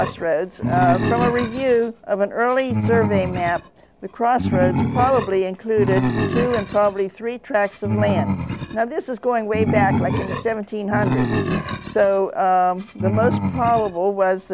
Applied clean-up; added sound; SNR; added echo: none; Animal; 3 dB; none.